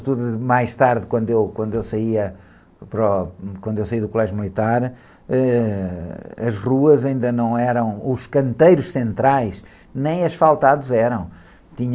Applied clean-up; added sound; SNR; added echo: none; none; none; none.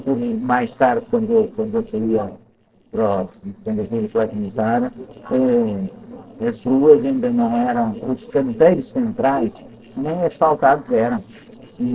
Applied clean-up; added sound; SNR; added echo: neural separator model SepFormer DNS4.